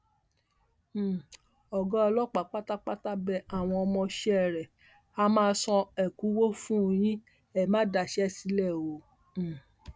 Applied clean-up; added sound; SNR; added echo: none; none; none; none.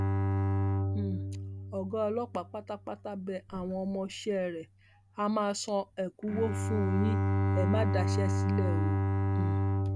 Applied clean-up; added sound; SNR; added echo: none; Bowed string instrument; -4 dB; none.